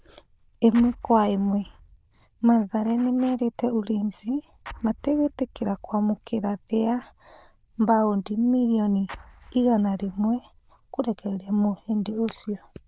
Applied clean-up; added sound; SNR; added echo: neural diffusion model UNIVERSE++.